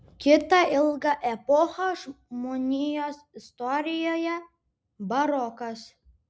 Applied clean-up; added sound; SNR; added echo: none; none; none; none.